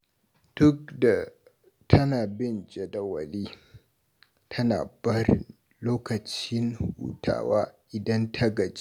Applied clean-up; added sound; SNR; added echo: none; none; none; none.